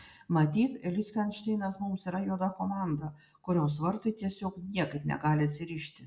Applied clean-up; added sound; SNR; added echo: none; none; none; none.